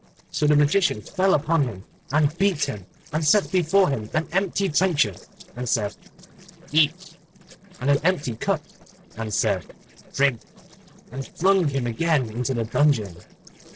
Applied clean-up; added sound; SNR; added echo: neural separator model SepFormer DNS4.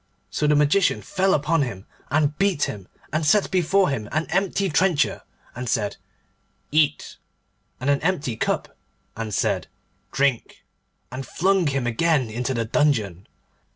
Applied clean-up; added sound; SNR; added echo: none; none; none; none.